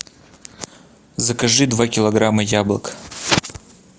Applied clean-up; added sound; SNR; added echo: none; none; none; none.